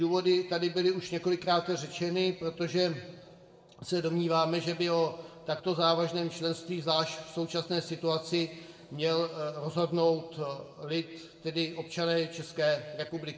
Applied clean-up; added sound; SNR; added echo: none; none; none; reverberation time 1.2 s.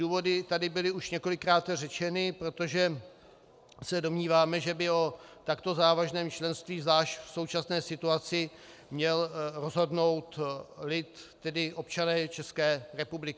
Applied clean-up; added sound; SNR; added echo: none; none; none; none.